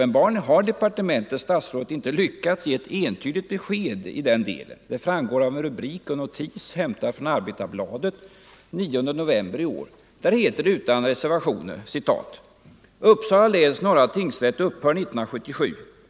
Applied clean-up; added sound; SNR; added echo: none; none; none; none.